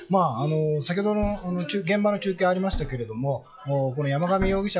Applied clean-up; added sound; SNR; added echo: classical method log-MMSE.